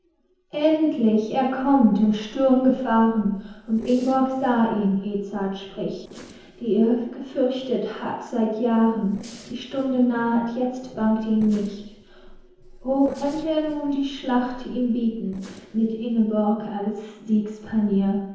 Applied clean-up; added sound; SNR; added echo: neural separator model SepFormer DNS4.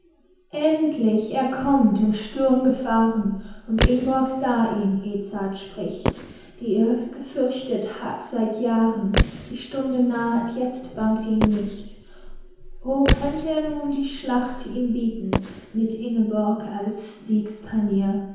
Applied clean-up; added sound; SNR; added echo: none; Fireworks; 6 dB; reverberation time 1.0 s.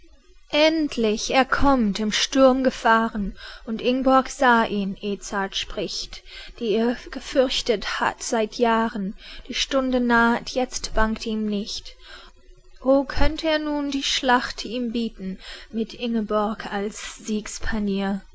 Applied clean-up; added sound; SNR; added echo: none; none; none; none.